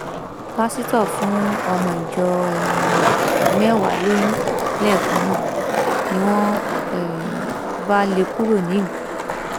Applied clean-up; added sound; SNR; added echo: none; Skateboard; 0 dB; none.